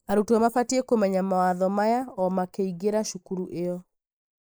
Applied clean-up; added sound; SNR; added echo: neural mask model Resemble Enhance denoiser.